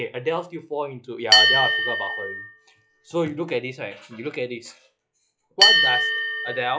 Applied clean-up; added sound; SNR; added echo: classical method log-MMSE.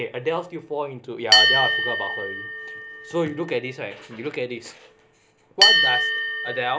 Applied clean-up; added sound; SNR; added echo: none; Bell; -5 dB; none.